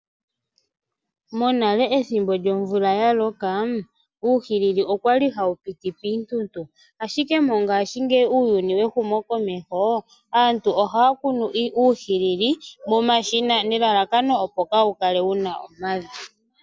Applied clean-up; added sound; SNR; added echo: none; none; none; none.